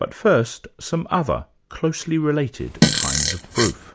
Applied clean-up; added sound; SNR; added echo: none; Fart; -1 dB; none.